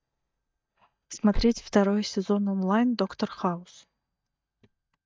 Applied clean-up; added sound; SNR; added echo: neural mask model DeepFilterNet 3.